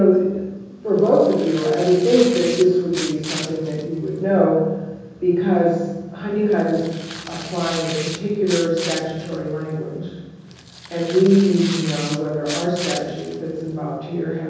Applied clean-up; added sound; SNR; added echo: none; Tearing; 14 dB; reverberation time 1.3 s.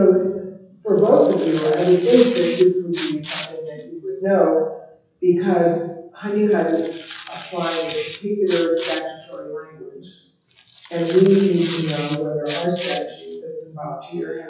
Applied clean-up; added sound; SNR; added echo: classical method WPE with log-MMSE.